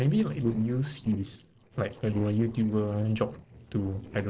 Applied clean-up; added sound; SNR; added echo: neural separator model SepFormer DNS4.